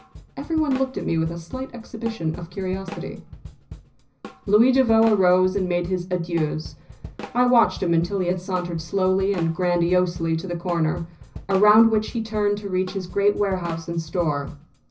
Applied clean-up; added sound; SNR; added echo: none; Drum kit; 17 dB; reverberation time 0.4 s.